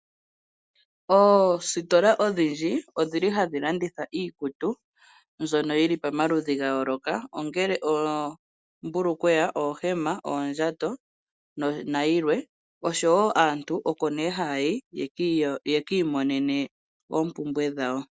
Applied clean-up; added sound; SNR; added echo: none; none; none; none.